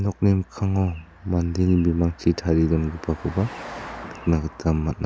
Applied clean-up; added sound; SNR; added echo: none; Car passing by; 19 dB; none.